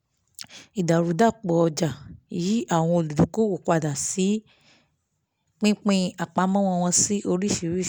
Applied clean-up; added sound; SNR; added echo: none; none; none; none.